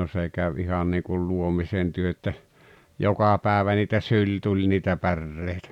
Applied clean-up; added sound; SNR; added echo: none; none; none; none.